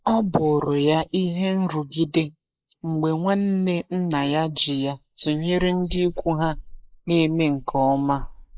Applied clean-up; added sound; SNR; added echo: neural mask model Resemble Enhance denoiser.